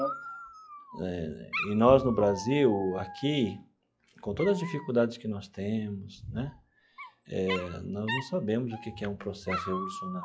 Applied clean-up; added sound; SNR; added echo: classical method log-MMSE.